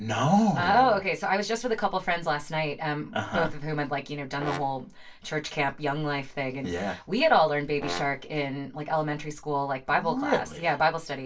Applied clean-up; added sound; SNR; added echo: none; Brass instrument; 15 dB; reverberation time 0.2 s.